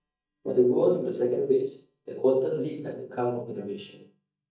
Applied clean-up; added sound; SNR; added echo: neural mask model DeepFilterNet 3.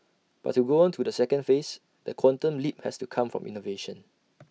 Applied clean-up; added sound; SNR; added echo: none; none; none; none.